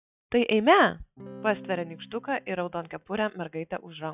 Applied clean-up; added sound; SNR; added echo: classical method log-MMSE.